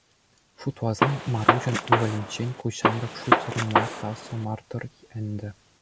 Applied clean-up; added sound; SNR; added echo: none; Gunshot, gunfire; -5 dB; none.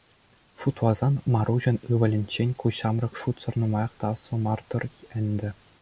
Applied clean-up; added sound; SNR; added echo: none; none; none; none.